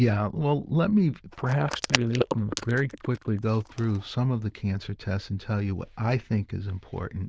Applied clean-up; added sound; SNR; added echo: neural diffusion model UNIVERSE++.